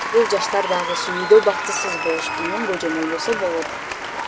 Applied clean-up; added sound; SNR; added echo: none; Applause; 4 dB; none.